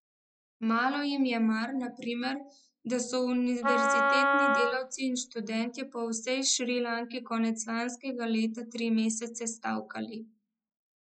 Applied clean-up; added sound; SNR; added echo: classical method log-MMSE.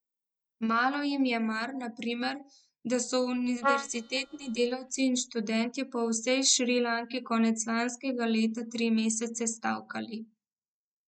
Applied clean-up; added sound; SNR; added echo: neural mask model DeepFilterNet 3.